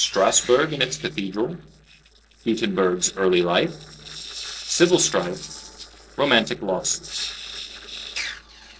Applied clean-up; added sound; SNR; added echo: neural separator model SepFormer DNS4.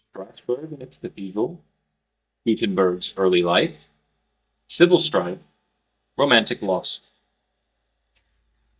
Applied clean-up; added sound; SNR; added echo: neural mask model DeepFilterNet 3.